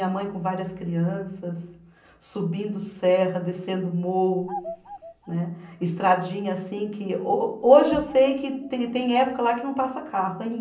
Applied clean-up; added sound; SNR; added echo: none; Bird vocalization, bird call, bird song; 16 dB; reverberation time 0.6 s.